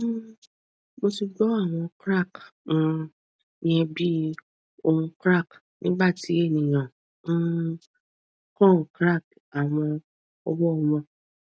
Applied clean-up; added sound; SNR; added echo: none; none; none; none.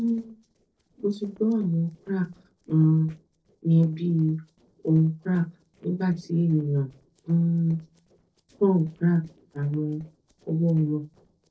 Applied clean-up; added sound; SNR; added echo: neural separator model SepFormer DNS4.